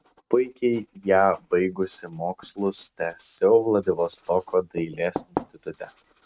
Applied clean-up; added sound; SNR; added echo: neural mask model RNNoise.